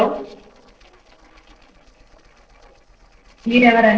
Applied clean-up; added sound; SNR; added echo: neural separator model SepFormer DNS4.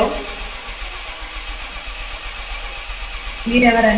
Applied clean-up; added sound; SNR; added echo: none; Engine; 7 dB; reverberation time 0.9 s.